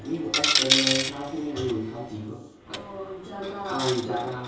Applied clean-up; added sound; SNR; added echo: none; Coin (dropping); -1 dB; reverberation time 0.6 s.